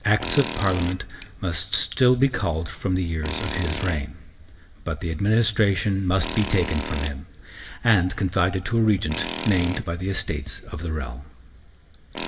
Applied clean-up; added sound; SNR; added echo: none; Tools; 11 dB; reverberation time 1.1 s.